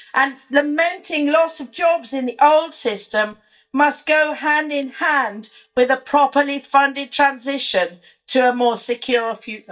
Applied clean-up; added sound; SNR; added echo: neural mask model DeepFilterNet 3.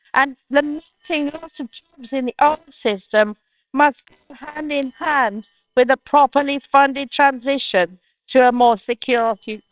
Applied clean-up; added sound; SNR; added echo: neural separator model SepFormer WHAMR!.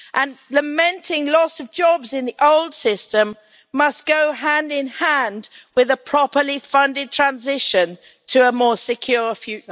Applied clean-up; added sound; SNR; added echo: none; none; none; none.